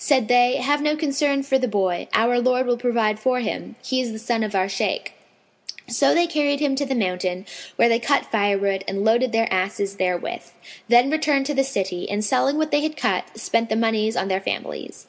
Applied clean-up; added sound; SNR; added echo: none; none; none; none.